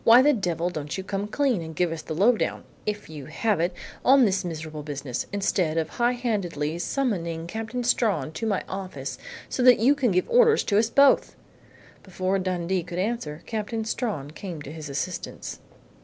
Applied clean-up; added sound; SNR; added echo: none; none; none; none.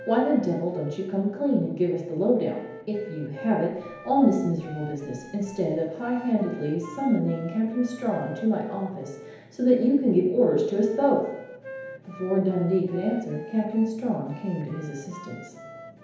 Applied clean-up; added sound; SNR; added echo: none; Wind instrument, woodwind instrument; 19 dB; reverberation time 1.0 s.